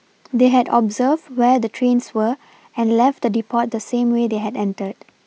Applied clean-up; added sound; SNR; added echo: none; none; none; none.